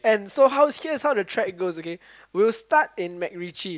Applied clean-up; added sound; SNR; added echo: none; none; none; none.